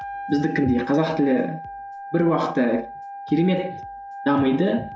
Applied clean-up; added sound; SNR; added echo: none; Wind instrument, woodwind instrument; 12 dB; none.